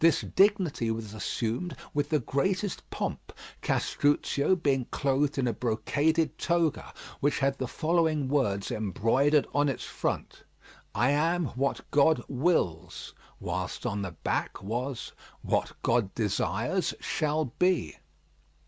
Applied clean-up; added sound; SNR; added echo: none; none; none; none.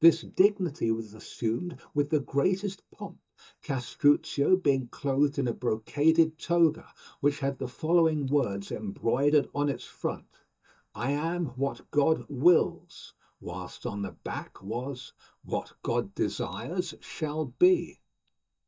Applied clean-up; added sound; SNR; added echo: neural mask model DeepFilterNet 3.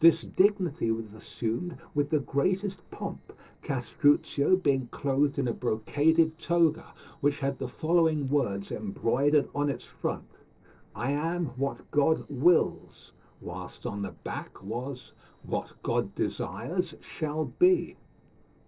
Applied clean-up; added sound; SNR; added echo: neural separator model SepFormer DNS4.